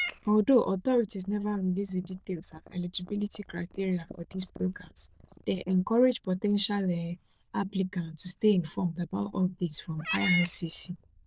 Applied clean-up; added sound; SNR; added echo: neural diffusion model UNIVERSE++.